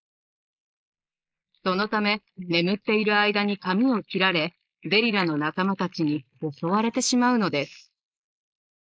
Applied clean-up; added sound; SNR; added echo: neural mask model Resemble Enhance denoiser.